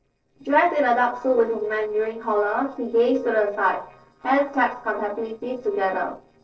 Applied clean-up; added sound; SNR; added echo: neural separator model SepFormer DNS4.